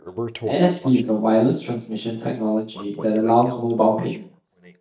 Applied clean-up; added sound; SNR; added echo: neural mask model DeepFilterNet 3.